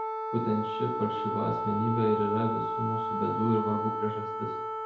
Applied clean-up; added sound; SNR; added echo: none; Wind instrument, woodwind instrument; 1 dB; reverberation time 2.0 s.